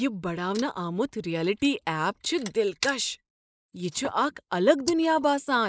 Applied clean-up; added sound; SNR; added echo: neural mask model Resemble Enhance denoiser.